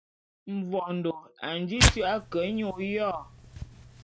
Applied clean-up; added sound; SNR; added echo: none; Tearing; -2 dB; none.